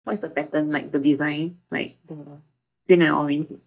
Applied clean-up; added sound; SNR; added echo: neural mask model DeepFilterNet 3.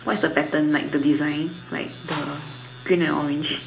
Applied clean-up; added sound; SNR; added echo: none; Whoosh, swoosh, swish; 15 dB; reverberation time 0.4 s.